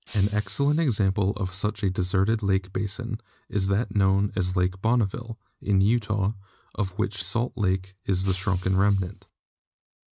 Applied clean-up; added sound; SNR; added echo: neural mask model RNNoise.